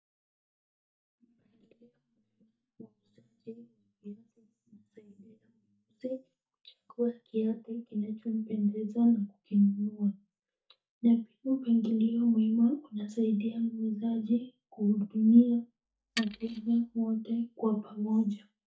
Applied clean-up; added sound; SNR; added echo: neural mask model DeepFilterNet 3.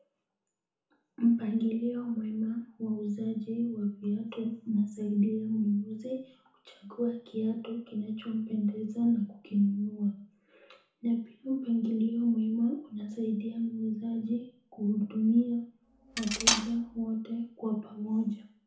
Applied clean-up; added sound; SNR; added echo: none; Cutlery, silverware; 0 dB; reverberation time 0.7 s.